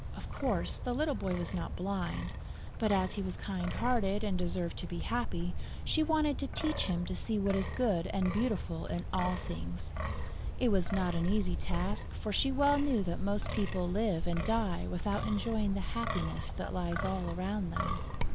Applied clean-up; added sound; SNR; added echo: none; Wind; 1 dB; none.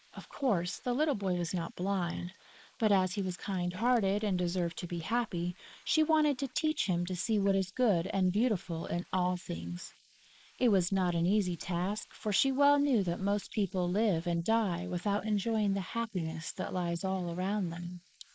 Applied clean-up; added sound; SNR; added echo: neural mask model Resemble Enhance denoiser.